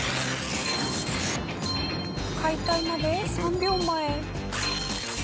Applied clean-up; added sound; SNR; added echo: none; Tearing; 8 dB; none.